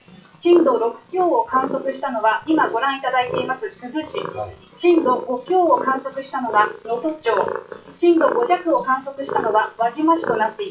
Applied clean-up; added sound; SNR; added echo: classical method WPE with log-MMSE.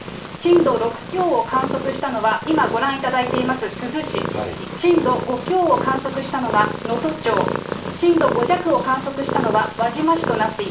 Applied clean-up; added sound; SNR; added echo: none; Purr; 6 dB; reverberation time 0.3 s.